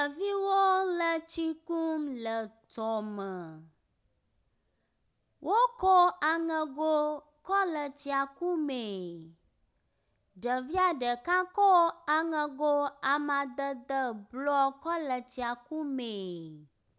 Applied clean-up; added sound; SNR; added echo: none; none; none; none.